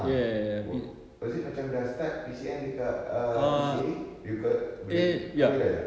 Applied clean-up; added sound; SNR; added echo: none; none; none; none.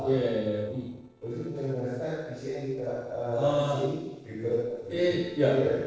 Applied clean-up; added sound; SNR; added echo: neural separator model SepFormer DNS4.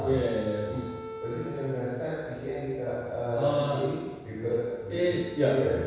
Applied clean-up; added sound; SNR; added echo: none; Wind instrument, woodwind instrument; 14 dB; reverberation time 1.1 s.